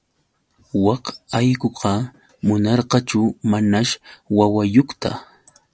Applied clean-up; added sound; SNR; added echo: none; none; none; none.